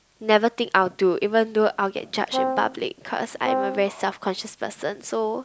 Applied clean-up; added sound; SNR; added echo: none; Brass instrument; 4 dB; none.